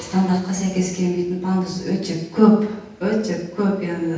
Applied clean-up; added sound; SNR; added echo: none; none; none; reverberation time 0.9 s.